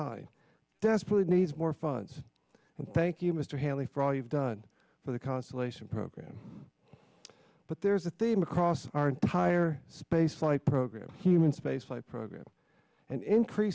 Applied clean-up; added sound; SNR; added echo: none; none; none; none.